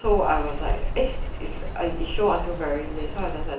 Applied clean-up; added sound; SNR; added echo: none; Bird vocalization, bird call, bird song; 1 dB; reverberation time 0.8 s.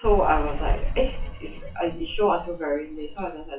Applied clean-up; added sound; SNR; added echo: classical method WPE with log-MMSE.